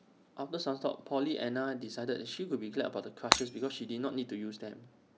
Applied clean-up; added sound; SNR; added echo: none; Shatter; -4 dB; none.